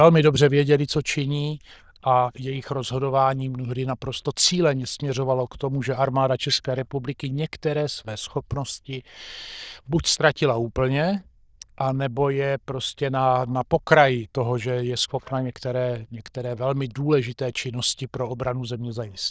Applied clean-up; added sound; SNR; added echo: neural diffusion model UNIVERSE++.